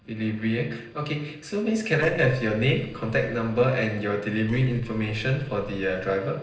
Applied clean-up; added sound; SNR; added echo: neural separator model SepFormer DNS4.